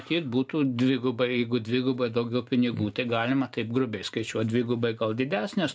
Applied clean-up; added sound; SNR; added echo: none; none; none; none.